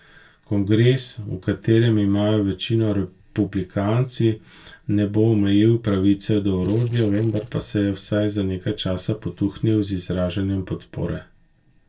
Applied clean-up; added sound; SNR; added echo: neural separator model SepFormer DNS4.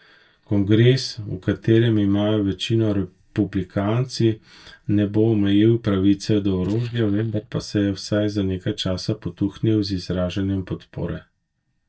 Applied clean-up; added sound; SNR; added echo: neural mask model DeepFilterNet 3.